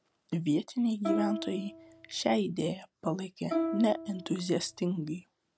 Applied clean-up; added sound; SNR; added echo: none; Plucked string instrument; 5 dB; none.